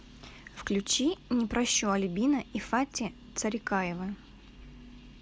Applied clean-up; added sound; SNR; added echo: none; none; none; none.